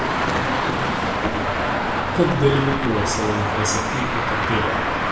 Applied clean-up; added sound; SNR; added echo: none; Traffic noise, roadway noise; -3 dB; reverberation time 1.0 s.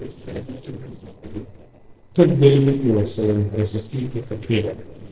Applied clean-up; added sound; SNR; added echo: neural separator model SepFormer DNS4.